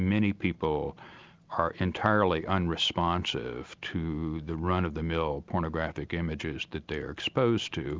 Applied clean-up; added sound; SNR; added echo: none; none; none; none.